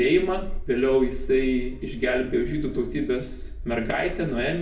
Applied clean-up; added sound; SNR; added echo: none; none; none; reverberation time 0.4 s.